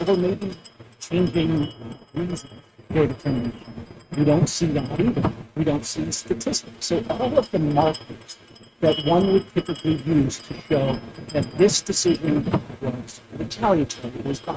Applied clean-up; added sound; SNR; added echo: neural mask model RNNoise.